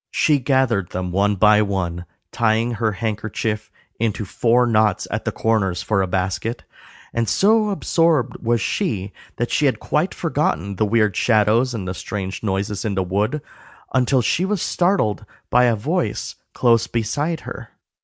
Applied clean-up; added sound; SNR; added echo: none; none; none; none.